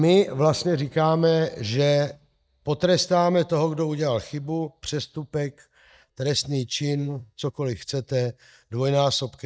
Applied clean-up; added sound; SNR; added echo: neural mask model DeepFilterNet 3.